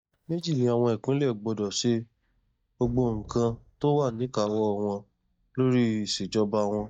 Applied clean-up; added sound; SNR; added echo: neural mask model DeepFilterNet 3.